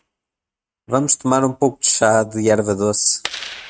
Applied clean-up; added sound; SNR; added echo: neural mask model RNNoise.